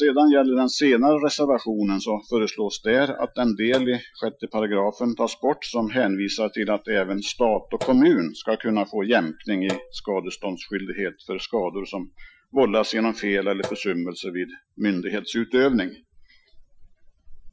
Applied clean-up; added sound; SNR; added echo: classical method Wiener filter.